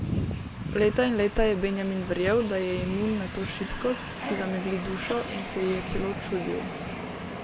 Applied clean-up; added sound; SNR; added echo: none; Train; 6 dB; none.